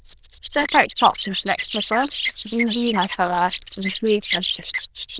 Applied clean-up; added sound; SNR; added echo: neural diffusion model UNIVERSE++.